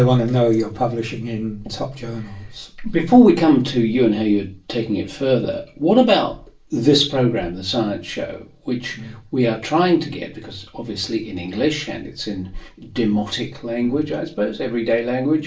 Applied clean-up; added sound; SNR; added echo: none; none; none; reverberation time 0.3 s.